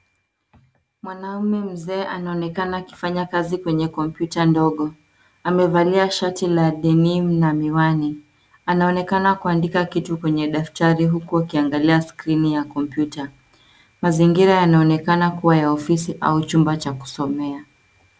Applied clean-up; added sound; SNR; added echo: none; none; none; none.